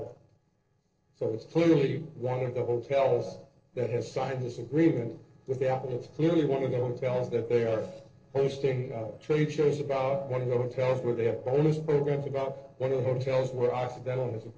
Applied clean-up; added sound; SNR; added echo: neural separator model SepFormer DNS4.